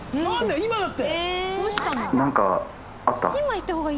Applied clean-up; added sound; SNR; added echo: none; none; none; none.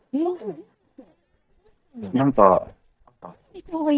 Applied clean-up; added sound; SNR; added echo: neural mask model DeepFilterNet 3.